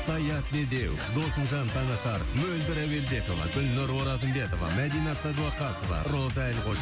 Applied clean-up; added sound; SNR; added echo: none; none; none; none.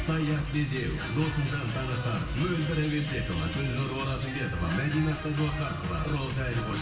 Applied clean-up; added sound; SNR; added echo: none; none; none; reverberation time 1.1 s.